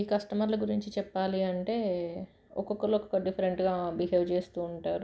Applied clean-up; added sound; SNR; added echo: none; none; none; none.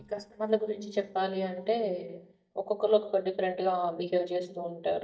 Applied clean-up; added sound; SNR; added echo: neural mask model DeepFilterNet 3.